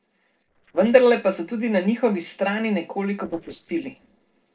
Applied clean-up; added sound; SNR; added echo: neural separator model SepFormer DNS4.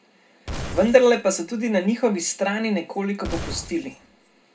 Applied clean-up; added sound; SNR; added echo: none; Glass; 11 dB; reverberation time 0.2 s.